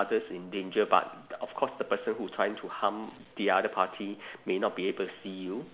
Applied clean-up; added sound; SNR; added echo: none; none; none; none.